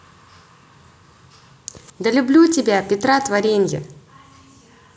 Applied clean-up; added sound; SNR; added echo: none; none; none; none.